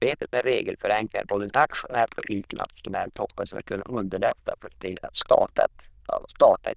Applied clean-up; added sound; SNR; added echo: neural diffusion model UNIVERSE++.